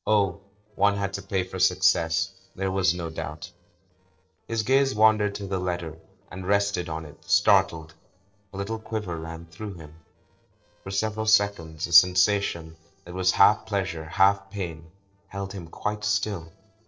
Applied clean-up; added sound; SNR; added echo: neural separator model SepFormer DNS4.